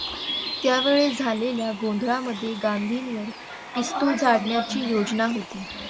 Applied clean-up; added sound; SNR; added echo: none; Bird; 10 dB; none.